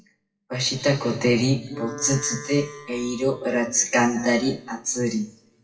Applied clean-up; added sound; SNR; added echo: classical method WPE with log-MMSE.